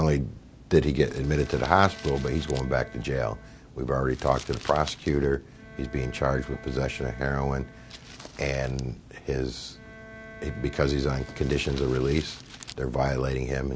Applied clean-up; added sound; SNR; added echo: none; Crumpling, crinkling + Bowed string instrument; 19 dB; none.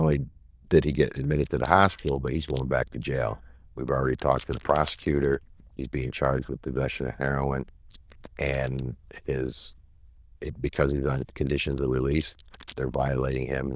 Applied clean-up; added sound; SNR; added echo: neural diffusion model UNIVERSE++.